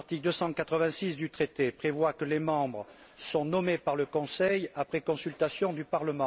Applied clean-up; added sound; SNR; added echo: none; none; none; none.